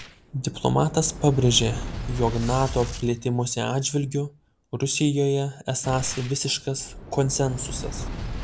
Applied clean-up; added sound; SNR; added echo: none; Boom; 10 dB; none.